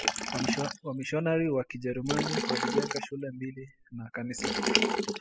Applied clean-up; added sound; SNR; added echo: classical method spectral subtraction.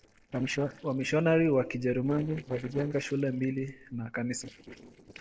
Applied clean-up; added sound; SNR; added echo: neural separator model SepFormer DNS4.